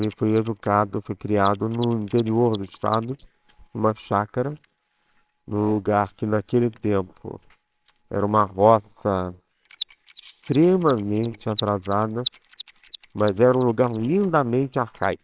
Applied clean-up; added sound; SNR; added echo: neural separator model SepFormer WHAMR!.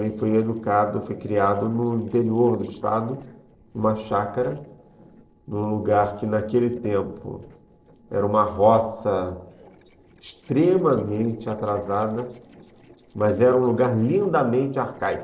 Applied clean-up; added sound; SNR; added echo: neural separator model SepFormer DNS4.